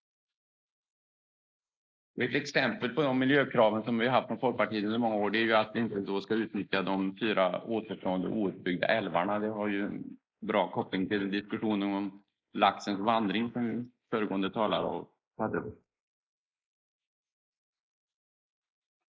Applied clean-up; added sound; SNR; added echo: neural mask model Resemble Enhance denoiser.